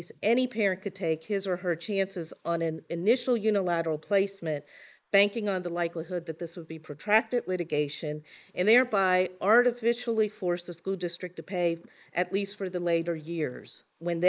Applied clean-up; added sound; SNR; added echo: neural mask model Resemble Enhance denoiser.